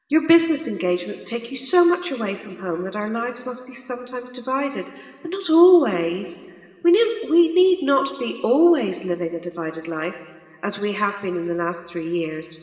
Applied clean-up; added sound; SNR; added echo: none; none; none; reverberation time 1.7 s.